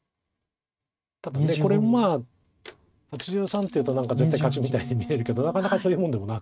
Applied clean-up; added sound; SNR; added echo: neural mask model RNNoise.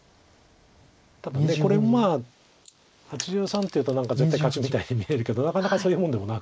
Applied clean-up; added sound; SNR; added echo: neural mask model Resemble Enhance denoiser.